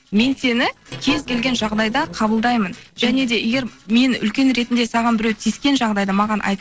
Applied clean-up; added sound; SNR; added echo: neural separator model SepFormer DNS4.